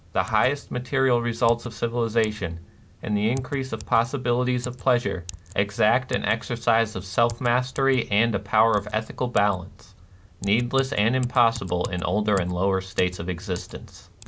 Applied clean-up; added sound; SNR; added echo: none; Typing; 18 dB; none.